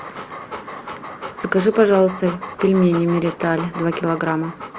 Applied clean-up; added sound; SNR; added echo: none; Dog; 13 dB; none.